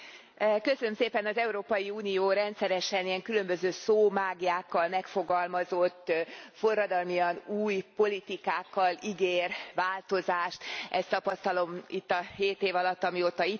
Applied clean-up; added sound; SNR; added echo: none; none; none; none.